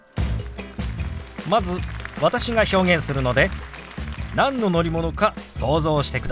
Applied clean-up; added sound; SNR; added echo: none; Applause / Crowd + Alarm; 18 dB; none.